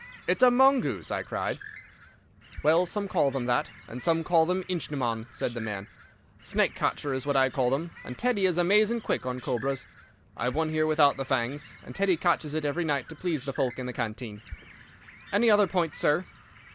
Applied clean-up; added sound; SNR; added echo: none; Bird; 20 dB; none.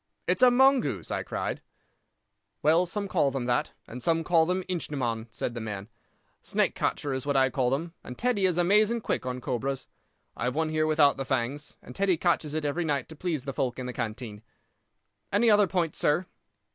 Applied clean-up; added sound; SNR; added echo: none; none; none; none.